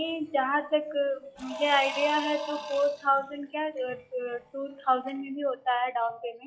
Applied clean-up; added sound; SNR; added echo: classical method log-MMSE.